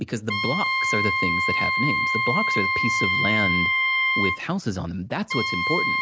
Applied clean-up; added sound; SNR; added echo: none; Wind instrument, woodwind instrument; -4 dB; none.